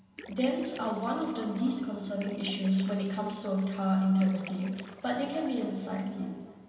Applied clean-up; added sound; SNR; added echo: none; Splash, splatter; 19 dB; reverberation time 2.4 s.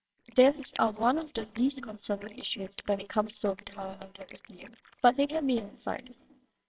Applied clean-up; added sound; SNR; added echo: neural separator model SepFormer WHAMR!.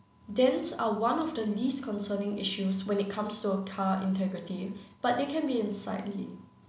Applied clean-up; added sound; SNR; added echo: none; none; none; none.